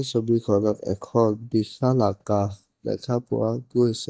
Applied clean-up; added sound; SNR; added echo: neural mask model DeepFilterNet 3.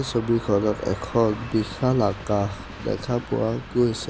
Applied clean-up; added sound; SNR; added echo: none; Train; 13 dB; none.